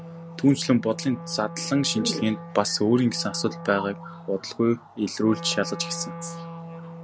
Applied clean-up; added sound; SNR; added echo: none; Wind instrument, woodwind instrument; 13 dB; none.